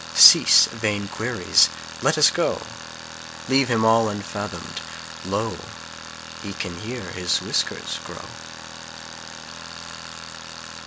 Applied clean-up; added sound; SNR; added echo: none; Tools; 11 dB; none.